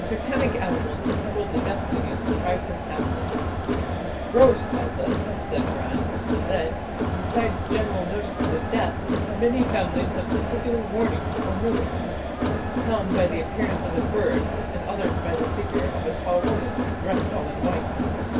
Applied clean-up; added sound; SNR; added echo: none; Crowd; -3 dB; reverberation time 0.2 s.